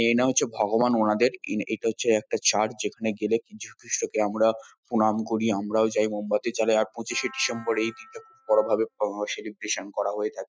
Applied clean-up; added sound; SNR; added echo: classical method spectral subtraction.